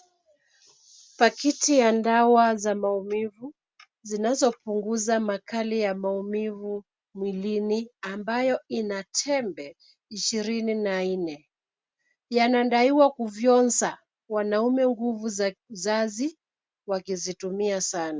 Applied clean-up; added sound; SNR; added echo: none; none; none; none.